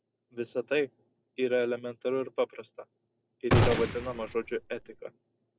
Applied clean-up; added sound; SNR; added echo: none; Gunshot, gunfire; -4 dB; none.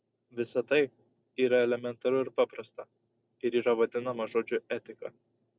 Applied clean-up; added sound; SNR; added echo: none; none; none; none.